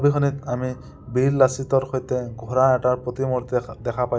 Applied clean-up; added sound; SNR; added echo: none; none; none; none.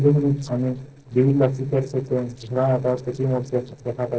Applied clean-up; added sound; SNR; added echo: neural separator model SepFormer DNS4.